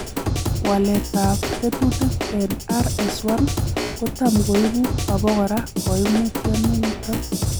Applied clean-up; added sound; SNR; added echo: none; Drum / Drum kit; 1 dB; none.